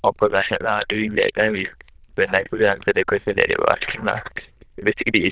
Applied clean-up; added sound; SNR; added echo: neural diffusion model UNIVERSE++.